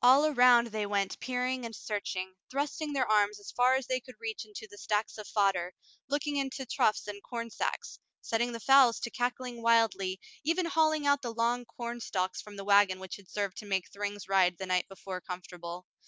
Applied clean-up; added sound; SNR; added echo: none; none; none; none.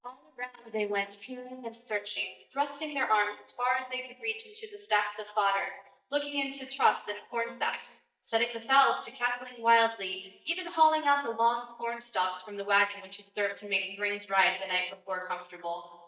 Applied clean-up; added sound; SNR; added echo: neural mask model DeepFilterNet 3.